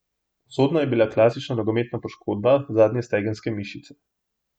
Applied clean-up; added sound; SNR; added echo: none; none; none; none.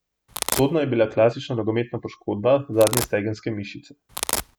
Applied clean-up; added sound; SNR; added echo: none; Domestic sounds, home sounds; 4 dB; none.